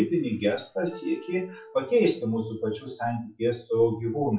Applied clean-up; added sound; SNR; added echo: classical method WPE with log-MMSE.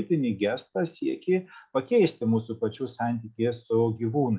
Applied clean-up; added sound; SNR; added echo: none; none; none; none.